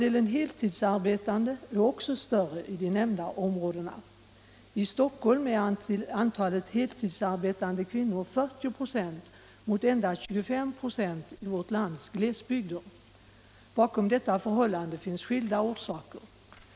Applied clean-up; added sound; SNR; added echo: none; none; none; none.